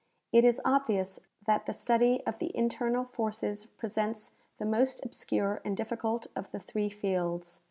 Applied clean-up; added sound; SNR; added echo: none; none; none; none.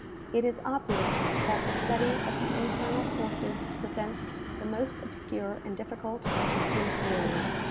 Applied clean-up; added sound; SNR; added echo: none; Fixed-wing aircraft, airplane; -2 dB; none.